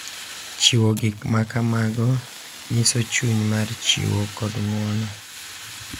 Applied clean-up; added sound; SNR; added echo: none; Fire; 15 dB; none.